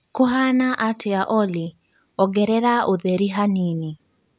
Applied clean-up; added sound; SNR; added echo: none; none; none; none.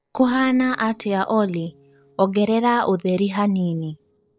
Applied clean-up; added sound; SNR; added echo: neural separator model SepFormer DNS4.